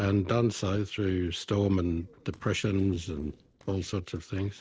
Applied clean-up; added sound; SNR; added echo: neural separator model SepFormer DNS4.